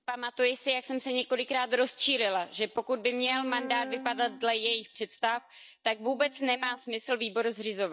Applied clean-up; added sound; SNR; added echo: neural mask model DeepFilterNet 3.